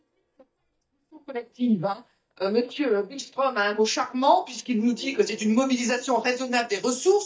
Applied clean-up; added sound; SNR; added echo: neural mask model DeepFilterNet 3.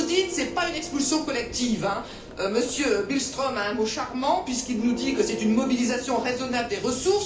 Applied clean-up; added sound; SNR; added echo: none; Church bell; 13 dB; reverberation time 0.4 s.